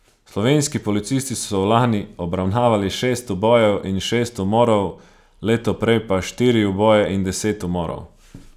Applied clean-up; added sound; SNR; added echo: none; none; none; none.